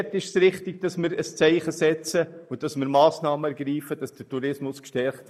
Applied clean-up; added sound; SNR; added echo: neural mask model Resemble Enhance denoiser.